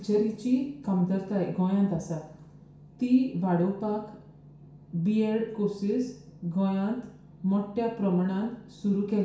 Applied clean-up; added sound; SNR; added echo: none; none; none; reverberation time 0.6 s.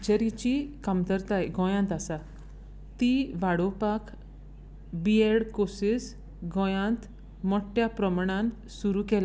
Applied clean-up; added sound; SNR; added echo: none; none; none; none.